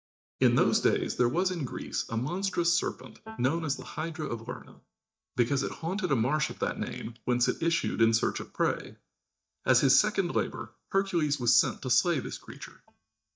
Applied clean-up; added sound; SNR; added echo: neural mask model DeepFilterNet 3.